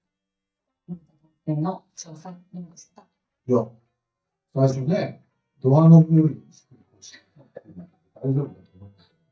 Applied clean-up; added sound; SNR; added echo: neural mask model DeepFilterNet 3.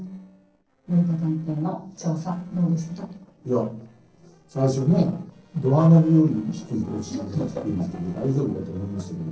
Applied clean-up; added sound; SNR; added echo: neural separator model SepFormer DNS4.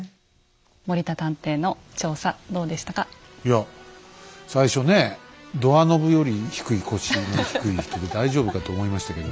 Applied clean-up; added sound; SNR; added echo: none; none; none; none.